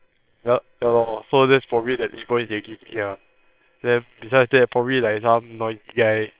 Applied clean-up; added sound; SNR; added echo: neural separator model SepFormer WHAM!.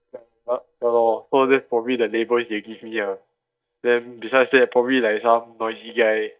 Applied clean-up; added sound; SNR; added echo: neural mask model DeepFilterNet 3.